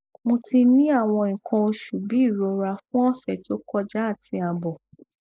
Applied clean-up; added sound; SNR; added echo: neural mask model Resemble Enhance denoiser.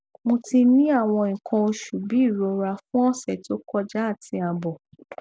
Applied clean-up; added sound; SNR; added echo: none; none; none; none.